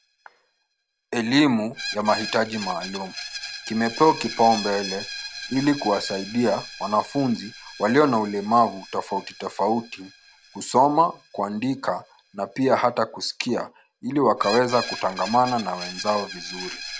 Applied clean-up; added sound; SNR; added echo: none; Screech; 14 dB; none.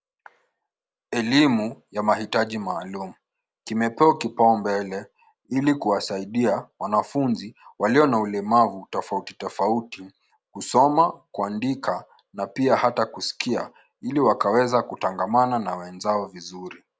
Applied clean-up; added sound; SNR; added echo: none; none; none; none.